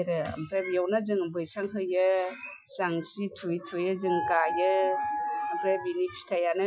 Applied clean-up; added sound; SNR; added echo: classical method Wiener filter.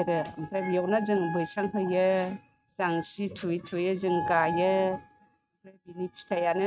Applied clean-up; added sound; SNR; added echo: neural mask model RNNoise.